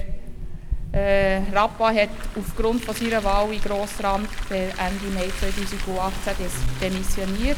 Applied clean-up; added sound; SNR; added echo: none; Car; 1 dB; none.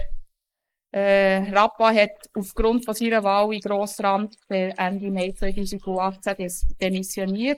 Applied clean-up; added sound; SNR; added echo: neural mask model Resemble Enhance denoiser.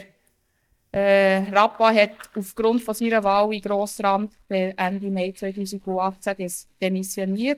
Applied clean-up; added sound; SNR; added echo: neural mask model DeepFilterNet 3.